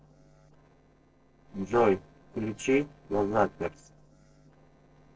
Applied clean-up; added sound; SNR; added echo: neural separator model SepFormer DNS4.